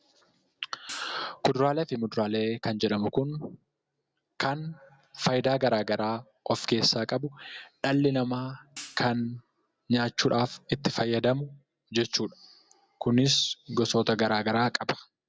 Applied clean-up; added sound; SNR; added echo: none; Hi-hat; 18 dB; none.